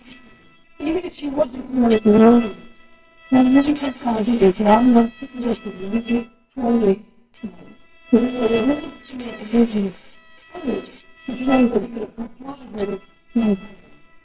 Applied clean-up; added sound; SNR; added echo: neural separator model SepFormer WHAMR!.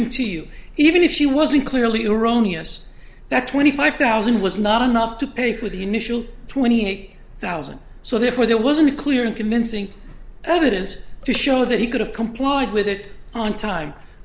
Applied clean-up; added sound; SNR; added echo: none; none; none; none.